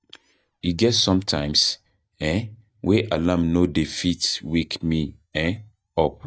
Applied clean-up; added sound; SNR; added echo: neural mask model DeepFilterNet 3.